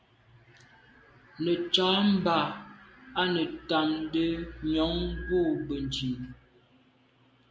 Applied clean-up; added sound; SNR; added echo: none; none; none; none.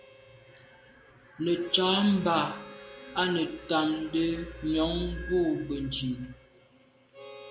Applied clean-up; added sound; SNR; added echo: none; Harmonica; 19 dB; none.